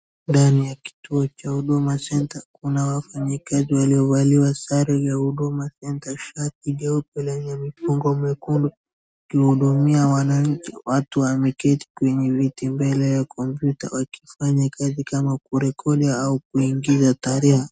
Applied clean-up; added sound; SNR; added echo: neural mask model RNNoise.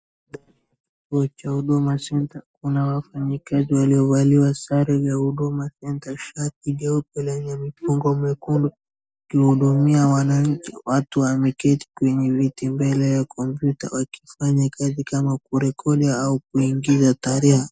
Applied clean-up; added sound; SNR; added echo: neural mask model DeepFilterNet 3.